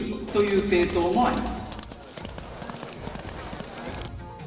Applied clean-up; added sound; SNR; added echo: none; Livestock, farm animals, working animals; 12 dB; reverberation time 1.2 s.